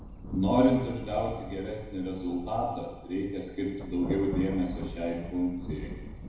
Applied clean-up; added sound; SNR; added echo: none; Thunder; 9 dB; reverberation time 1.0 s.